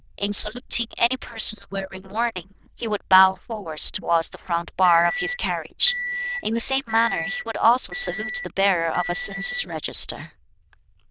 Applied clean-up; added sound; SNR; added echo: neural diffusion model UNIVERSE++.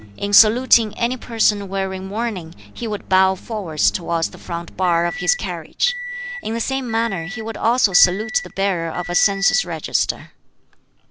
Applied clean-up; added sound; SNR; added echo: none; Microwave oven; 14 dB; none.